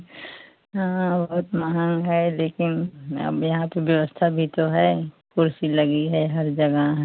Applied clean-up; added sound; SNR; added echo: none; none; none; none.